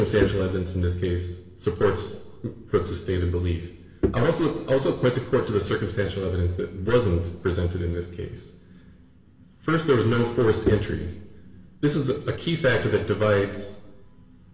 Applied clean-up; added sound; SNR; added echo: none; Bowed string instrument; 8 dB; reverberation time 0.9 s.